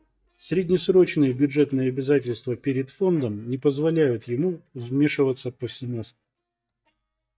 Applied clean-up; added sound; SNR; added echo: neural mask model DeepFilterNet 3.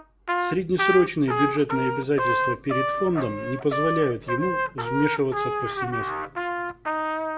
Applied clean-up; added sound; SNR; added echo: none; Trumpet; 1 dB; reverberation time 1.9 s.